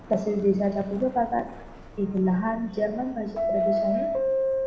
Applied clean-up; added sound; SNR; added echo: none; Subway, metro, underground; 3 dB; reverberation time 0.9 s.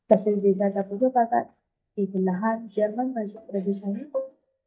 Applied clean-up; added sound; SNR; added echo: neural mask model DeepFilterNet 3.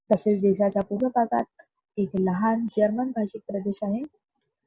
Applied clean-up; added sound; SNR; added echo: none; none; none; none.